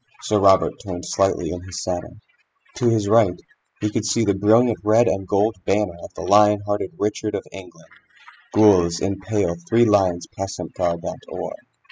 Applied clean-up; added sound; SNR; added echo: classical method spectral subtraction.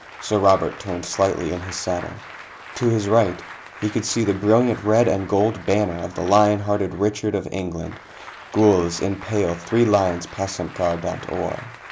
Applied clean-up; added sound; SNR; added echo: none; Applause; 17 dB; none.